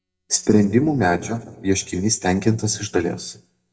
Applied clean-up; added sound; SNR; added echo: neural mask model DeepFilterNet 3.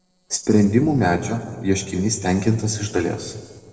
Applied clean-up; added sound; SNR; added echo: neural separator model SepFormer DNS4.